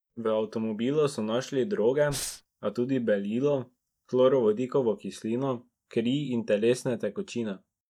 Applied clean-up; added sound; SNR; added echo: neural mask model DeepFilterNet 3.